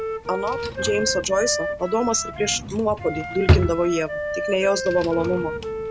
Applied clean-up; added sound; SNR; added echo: none; Drawer open or close + Wind instrument, woodwind instrument; 2 dB; none.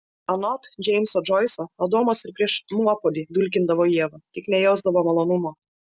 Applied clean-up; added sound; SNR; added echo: none; none; none; none.